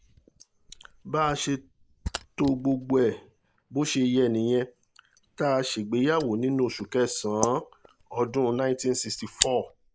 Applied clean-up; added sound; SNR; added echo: neural mask model Resemble Enhance denoiser.